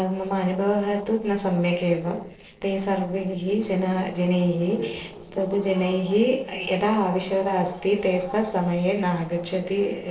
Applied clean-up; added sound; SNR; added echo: neural separator model SepFormer DNS4.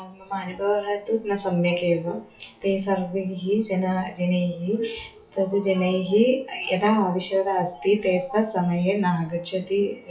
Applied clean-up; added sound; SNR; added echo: classical method WPE with log-MMSE.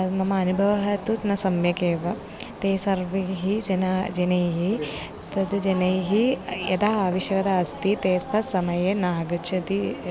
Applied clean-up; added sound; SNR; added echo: none; none; none; none.